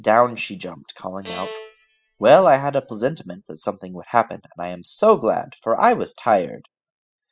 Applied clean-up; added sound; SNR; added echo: classical method spectral subtraction.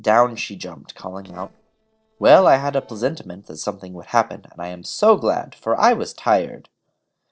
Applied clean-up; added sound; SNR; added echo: neural separator model SepFormer DNS4.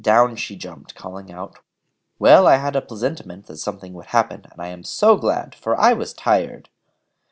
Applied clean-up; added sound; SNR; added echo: none; none; none; none.